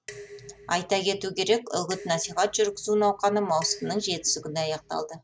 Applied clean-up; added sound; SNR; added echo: none; Dishes, pots, and pans; 20 dB; none.